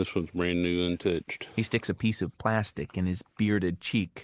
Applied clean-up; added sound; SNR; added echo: neural mask model Resemble Enhance denoiser.